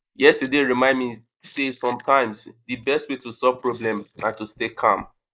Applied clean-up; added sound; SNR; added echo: neural mask model Resemble Enhance denoiser.